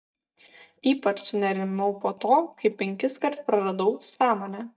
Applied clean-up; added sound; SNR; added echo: neural mask model DeepFilterNet 3.